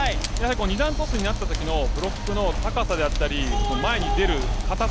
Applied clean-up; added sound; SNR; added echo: none; Fire; -1 dB; none.